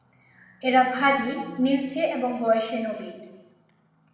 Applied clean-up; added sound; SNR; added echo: none; none; none; reverberation time 1.2 s.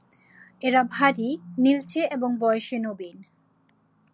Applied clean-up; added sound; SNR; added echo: none; none; none; none.